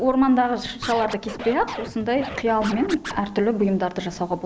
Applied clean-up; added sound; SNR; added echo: none; Scratching (performance technique); 11 dB; none.